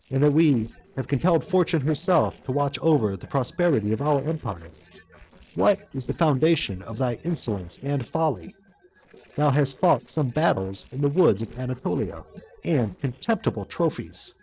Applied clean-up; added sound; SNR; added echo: neural separator model SepFormer DNS4.